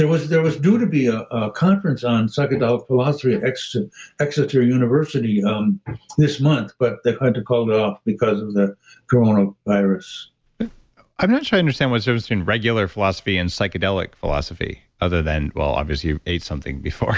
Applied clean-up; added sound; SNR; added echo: none; none; none; none.